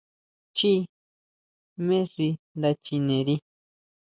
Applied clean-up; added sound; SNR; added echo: none; none; none; none.